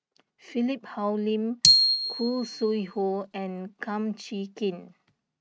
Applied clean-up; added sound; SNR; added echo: neural mask model RNNoise.